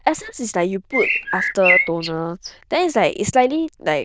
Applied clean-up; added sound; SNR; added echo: neural diffusion model UNIVERSE++.